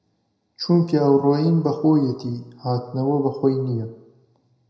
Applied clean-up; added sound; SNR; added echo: none; none; none; reverberation time 0.8 s.